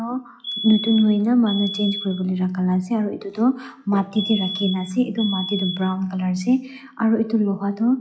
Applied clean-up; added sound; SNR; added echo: classical method log-MMSE.